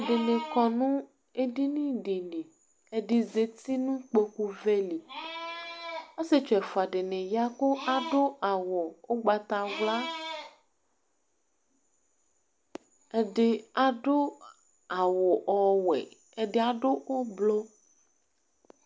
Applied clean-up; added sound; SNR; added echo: none; none; none; none.